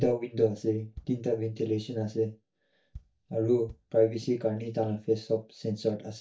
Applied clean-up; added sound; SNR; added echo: neural mask model DeepFilterNet 3.